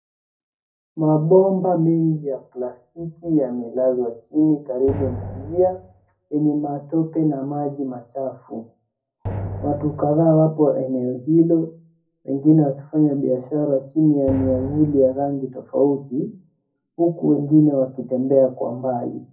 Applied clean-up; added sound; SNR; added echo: none; Drum; 11 dB; reverberation time 0.4 s.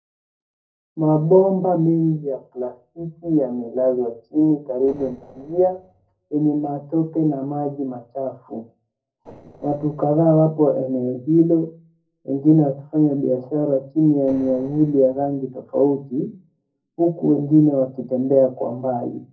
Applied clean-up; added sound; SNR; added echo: neural separator model SepFormer DNS4.